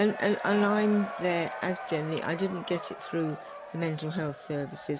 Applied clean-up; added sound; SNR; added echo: none; Crowd / Cheering; 10 dB; none.